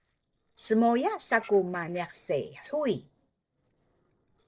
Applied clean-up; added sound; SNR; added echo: neural separator model SepFormer DNS4.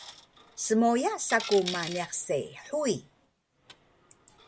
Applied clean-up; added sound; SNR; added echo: none; Coin (dropping); 14 dB; none.